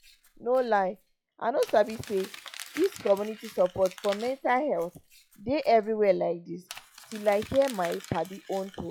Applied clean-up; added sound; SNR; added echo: classical method log-MMSE.